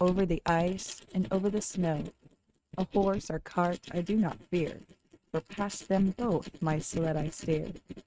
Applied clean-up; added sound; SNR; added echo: neural mask model RNNoise.